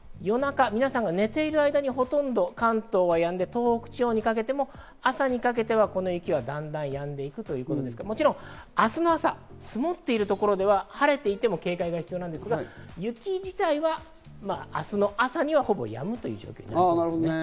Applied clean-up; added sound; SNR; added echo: none; none; none; none.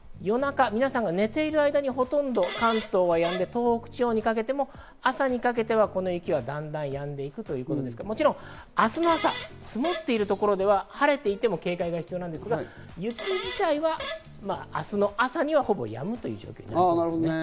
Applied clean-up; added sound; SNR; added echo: none; Fart; 10 dB; none.